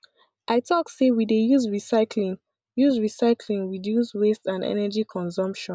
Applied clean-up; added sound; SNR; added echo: none; none; none; none.